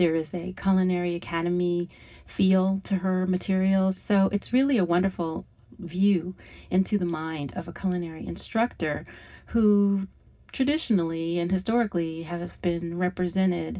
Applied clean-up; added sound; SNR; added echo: none; none; none; reverberation time 0.4 s.